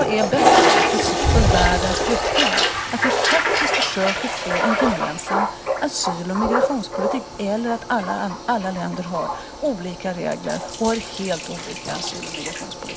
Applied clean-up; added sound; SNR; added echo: none; Toilet flush; -3 dB; none.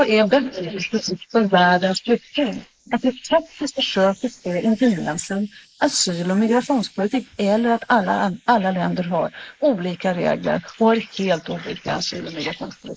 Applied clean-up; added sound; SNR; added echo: neural mask model Resemble Enhance denoiser.